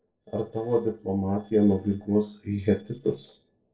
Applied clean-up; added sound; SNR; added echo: neural separator model SepFormer DNS4.